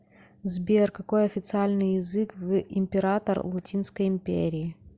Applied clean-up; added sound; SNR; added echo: none; none; none; none.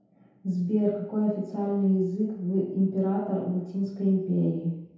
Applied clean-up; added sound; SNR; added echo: none; none; none; reverberation time 0.8 s.